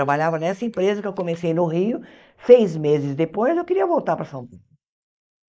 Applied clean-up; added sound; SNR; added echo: neural mask model Resemble Enhance denoiser.